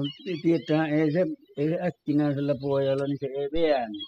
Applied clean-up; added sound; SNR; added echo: classical method spectral subtraction.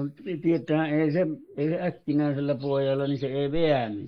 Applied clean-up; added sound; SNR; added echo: neural mask model Resemble Enhance denoiser.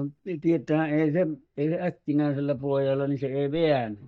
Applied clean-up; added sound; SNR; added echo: neural mask model DeepFilterNet 3.